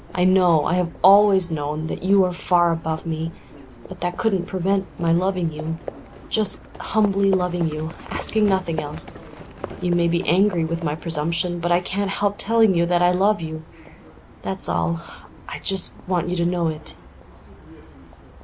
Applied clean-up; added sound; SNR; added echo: none; Livestock, farm animals, working animals; 17 dB; none.